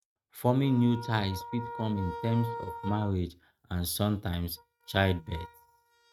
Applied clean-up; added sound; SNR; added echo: neural mask model RNNoise.